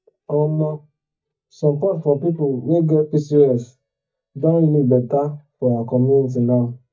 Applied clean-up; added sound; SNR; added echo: neural mask model DeepFilterNet 3.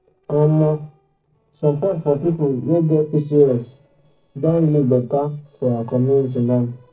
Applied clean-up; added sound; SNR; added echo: neural separator model SepFormer DNS4.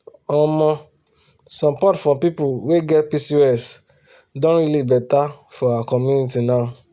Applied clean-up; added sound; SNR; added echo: none; none; none; none.